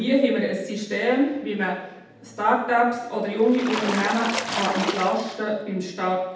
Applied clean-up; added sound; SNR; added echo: none; Splash, splatter; 5 dB; reverberation time 0.8 s.